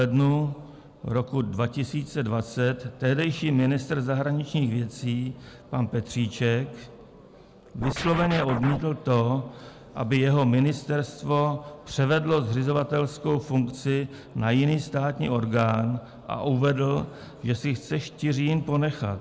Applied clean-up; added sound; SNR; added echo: none; Scratching (performance technique); 7 dB; none.